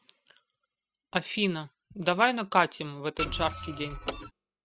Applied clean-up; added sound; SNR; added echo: classical method spectral subtraction.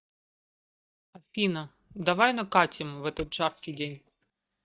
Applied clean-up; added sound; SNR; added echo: neural mask model DeepFilterNet 3.